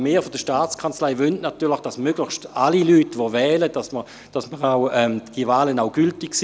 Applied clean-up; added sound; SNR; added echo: none; none; none; none.